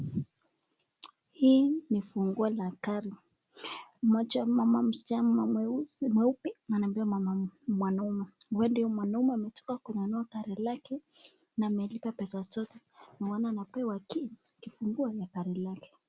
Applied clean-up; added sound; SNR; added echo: none; none; none; none.